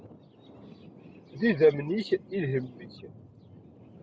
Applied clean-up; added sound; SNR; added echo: none; Thunder; 19 dB; none.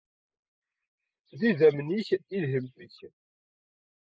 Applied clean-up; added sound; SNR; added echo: neural mask model Resemble Enhance denoiser.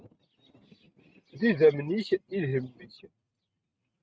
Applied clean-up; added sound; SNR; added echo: neural mask model RNNoise.